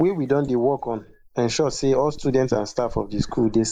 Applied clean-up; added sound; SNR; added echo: neural mask model Resemble Enhance denoiser.